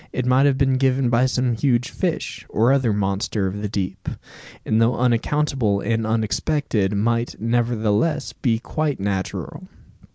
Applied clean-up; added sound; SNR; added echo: none; none; none; none.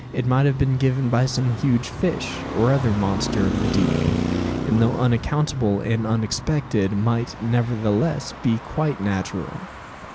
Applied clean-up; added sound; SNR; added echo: none; Traffic noise, roadway noise; 7 dB; none.